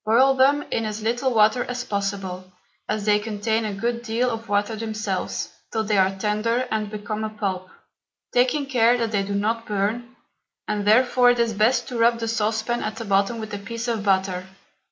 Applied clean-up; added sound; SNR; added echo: none; none; none; none.